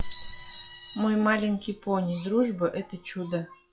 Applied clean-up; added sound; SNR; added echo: classical method log-MMSE.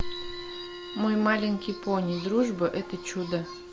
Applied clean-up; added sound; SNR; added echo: none; Wind instrument, woodwind instrument; 13 dB; none.